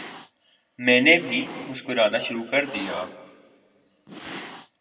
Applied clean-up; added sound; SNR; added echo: none; Cat; 17 dB; reverberation time 1.2 s.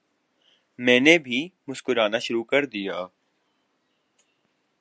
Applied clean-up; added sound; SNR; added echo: none; none; none; none.